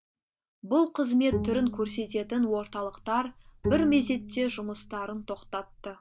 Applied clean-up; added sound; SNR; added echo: none; Bowed string instrument; 8 dB; none.